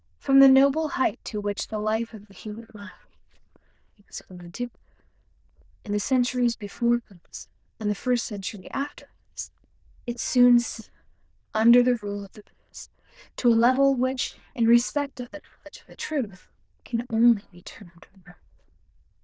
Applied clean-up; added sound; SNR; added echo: neural diffusion model UNIVERSE++.